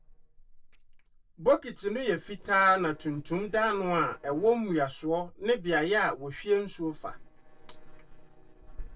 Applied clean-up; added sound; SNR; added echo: neural separator model SepFormer DNS4.